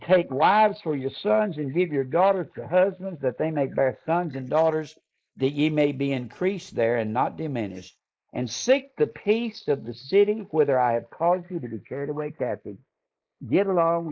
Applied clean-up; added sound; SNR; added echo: neural mask model Resemble Enhance denoiser.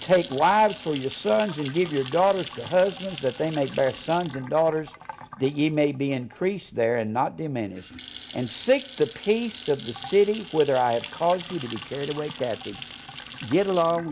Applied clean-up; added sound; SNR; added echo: none; Sink (filling or washing) / Water tap, faucet / Splash, splatter; 11 dB; none.